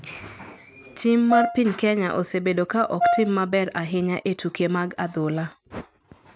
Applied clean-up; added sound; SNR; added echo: none; Brass instrument; 3 dB; none.